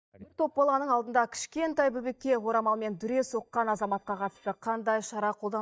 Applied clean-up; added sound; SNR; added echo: neural mask model DeepFilterNet 3.